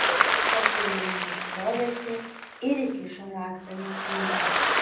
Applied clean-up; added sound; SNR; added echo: none; Applause; -5 dB; reverberation time 0.6 s.